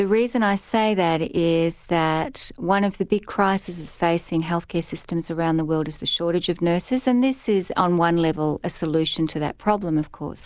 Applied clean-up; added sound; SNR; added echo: none; none; none; none.